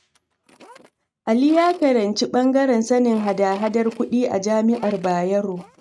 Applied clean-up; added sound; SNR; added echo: neural mask model RNNoise.